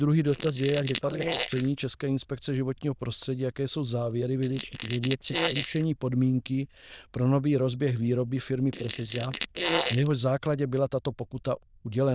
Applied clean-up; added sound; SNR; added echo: neural diffusion model UNIVERSE++.